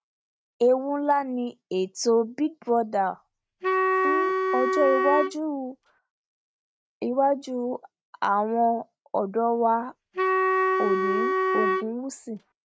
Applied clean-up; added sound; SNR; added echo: neural mask model RNNoise.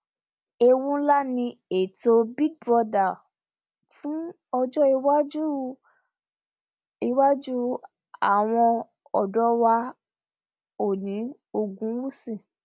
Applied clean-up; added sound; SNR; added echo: none; none; none; none.